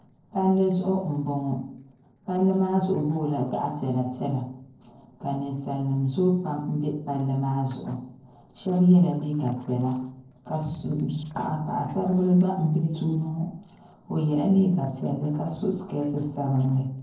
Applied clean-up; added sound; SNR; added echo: neural separator model SepFormer DNS4.